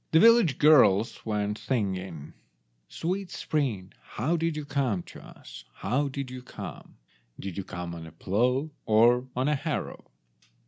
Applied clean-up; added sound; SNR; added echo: none; none; none; none.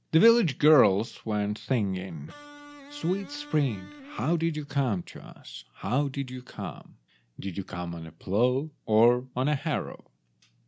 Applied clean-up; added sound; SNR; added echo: none; Electric guitar; 19 dB; none.